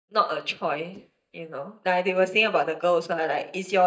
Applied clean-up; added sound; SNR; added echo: neural mask model DeepFilterNet 3.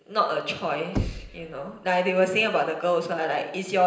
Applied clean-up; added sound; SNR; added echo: none; Knock / Wood; 10 dB; reverberation time 0.9 s.